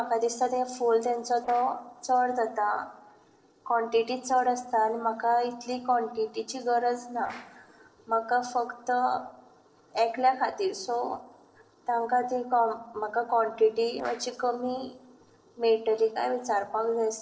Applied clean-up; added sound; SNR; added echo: neural separator model SepFormer DNS4.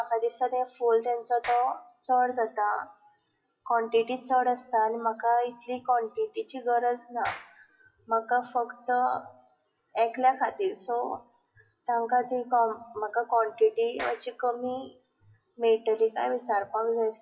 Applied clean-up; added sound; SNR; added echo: classical method WPE with log-MMSE.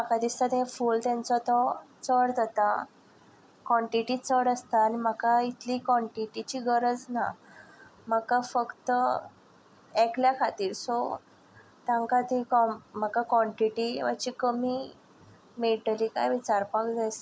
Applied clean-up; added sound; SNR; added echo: none; none; none; none.